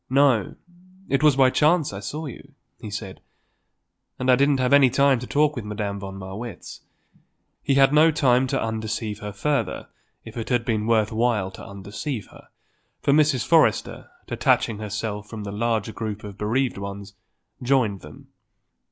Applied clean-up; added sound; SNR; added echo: none; none; none; none.